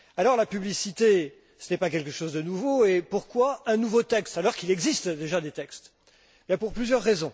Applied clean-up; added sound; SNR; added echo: none; none; none; none.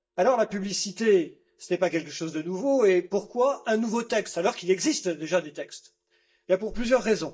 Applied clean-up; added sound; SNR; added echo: neural mask model DeepFilterNet 3.